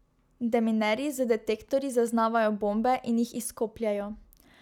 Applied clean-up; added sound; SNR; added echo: none; none; none; none.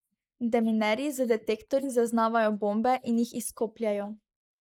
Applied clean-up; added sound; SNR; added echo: neural mask model Resemble Enhance denoiser.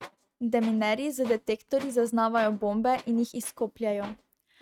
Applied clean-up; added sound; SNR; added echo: neural mask model RNNoise.